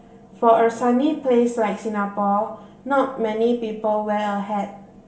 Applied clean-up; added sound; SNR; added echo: none; none; none; reverberation time 0.2 s.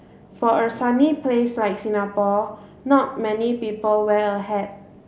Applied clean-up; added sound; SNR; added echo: none; none; none; none.